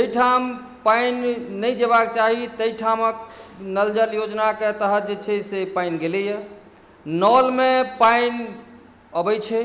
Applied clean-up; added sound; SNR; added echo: none; none; none; none.